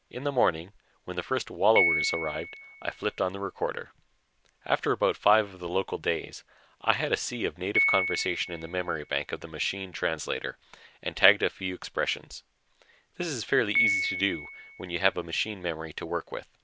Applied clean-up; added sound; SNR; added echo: none; Piano; 6 dB; none.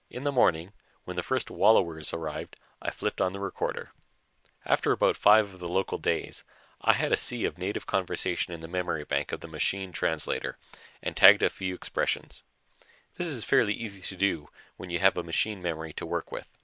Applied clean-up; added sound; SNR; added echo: none; none; none; none.